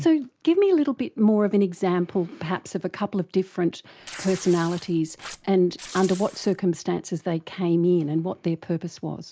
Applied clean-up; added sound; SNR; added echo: none; Tearing; 18 dB; none.